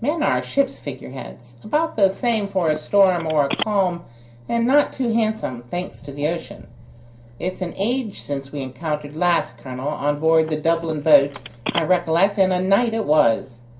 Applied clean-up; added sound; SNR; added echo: none; Telephone; 12 dB; reverberation time 0.3 s.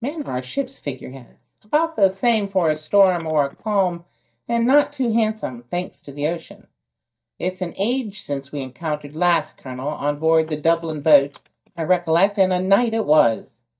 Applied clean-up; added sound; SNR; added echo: neural mask model DeepFilterNet 3.